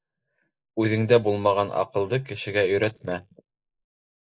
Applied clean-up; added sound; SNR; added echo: neural mask model Resemble Enhance denoiser.